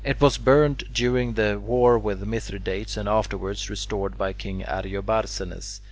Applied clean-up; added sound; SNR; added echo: none; none; none; none.